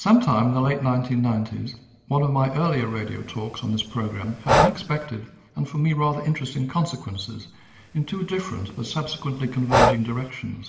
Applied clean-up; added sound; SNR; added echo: none; Breathing; 2 dB; reverberation time 1.5 s.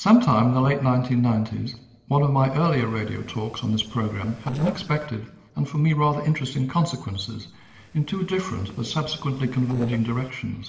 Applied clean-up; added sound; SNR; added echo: neural separator model SepFormer DNS4.